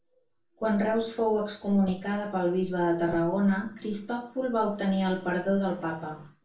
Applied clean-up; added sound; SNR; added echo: none; none; none; reverberation time 0.2 s.